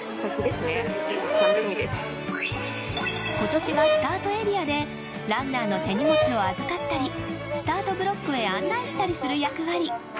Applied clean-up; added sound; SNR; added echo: none; Brass instrument; 1 dB; none.